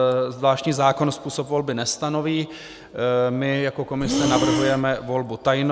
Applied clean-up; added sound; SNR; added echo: none; Breathing; 2 dB; none.